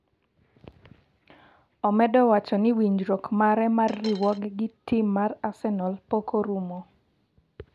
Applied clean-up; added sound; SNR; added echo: none; Coin (dropping); 17 dB; none.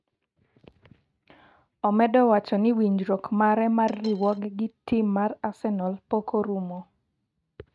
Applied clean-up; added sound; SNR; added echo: neural mask model RNNoise.